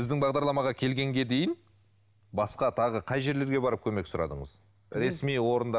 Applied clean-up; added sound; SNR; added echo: none; none; none; none.